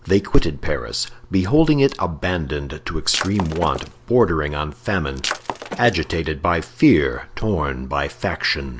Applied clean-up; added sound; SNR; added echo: none; Shatter; 9 dB; none.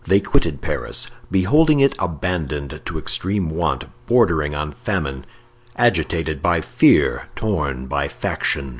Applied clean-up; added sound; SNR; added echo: none; none; none; none.